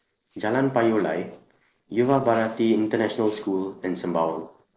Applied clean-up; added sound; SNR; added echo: neural separator model SepFormer DNS4.